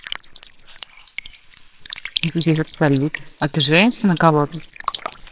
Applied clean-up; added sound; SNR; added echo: neural separator model SepFormer WHAMR!.